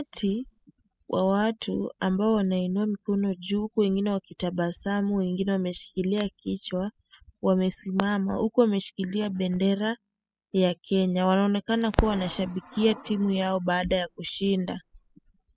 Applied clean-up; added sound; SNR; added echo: classical method spectral subtraction.